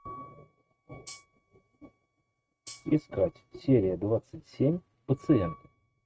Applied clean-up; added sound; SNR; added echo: neural mask model RNNoise.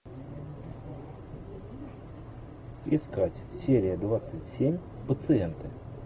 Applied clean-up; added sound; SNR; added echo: none; none; none; none.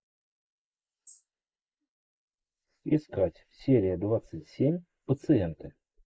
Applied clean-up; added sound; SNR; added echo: neural mask model Resemble Enhance denoiser.